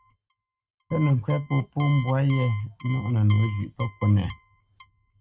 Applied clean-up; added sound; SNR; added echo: neural mask model RNNoise.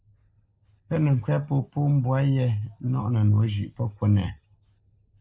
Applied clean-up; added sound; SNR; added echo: neural mask model Resemble Enhance denoiser.